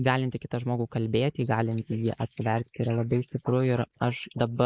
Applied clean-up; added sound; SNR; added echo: neural mask model Resemble Enhance denoiser.